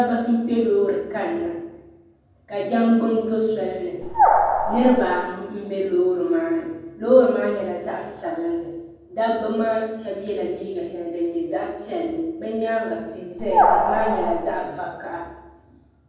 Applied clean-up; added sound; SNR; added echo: none; Animal; -3 dB; reverberation time 1.2 s.